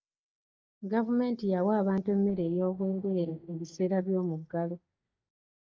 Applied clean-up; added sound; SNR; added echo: neural mask model DeepFilterNet 3.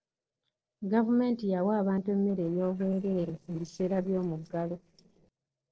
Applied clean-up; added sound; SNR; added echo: neural separator model SepFormer DNS4.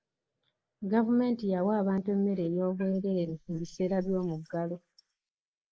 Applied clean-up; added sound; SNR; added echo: neural mask model Resemble Enhance denoiser.